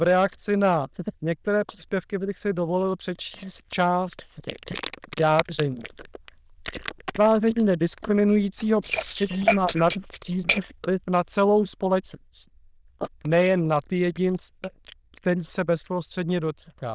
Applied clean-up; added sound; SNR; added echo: neural diffusion model UNIVERSE++.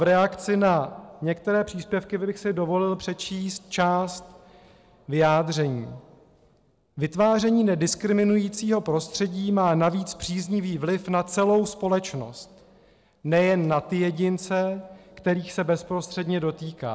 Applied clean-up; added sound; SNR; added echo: none; none; none; none.